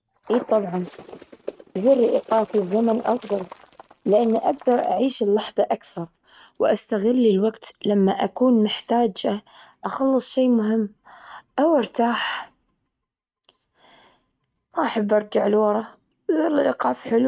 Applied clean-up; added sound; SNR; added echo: neural mask model RNNoise.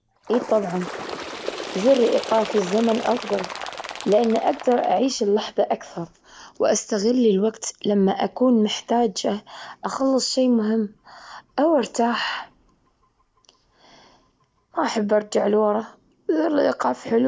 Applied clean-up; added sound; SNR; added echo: none; Bird; 15 dB; none.